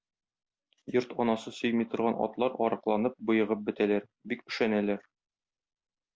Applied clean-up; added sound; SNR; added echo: none; none; none; none.